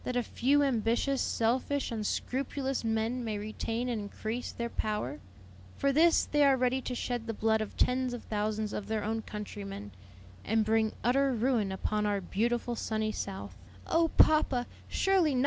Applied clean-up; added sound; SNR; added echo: none; none; none; none.